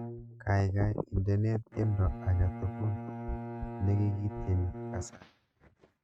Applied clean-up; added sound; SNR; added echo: neural mask model RNNoise.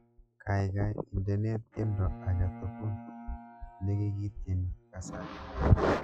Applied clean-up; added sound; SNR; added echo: classical method log-MMSE.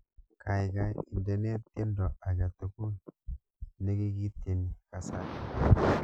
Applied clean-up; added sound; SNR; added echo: none; none; none; none.